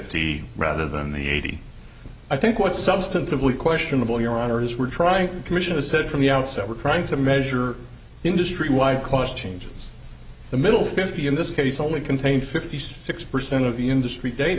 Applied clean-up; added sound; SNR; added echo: none; none; none; none.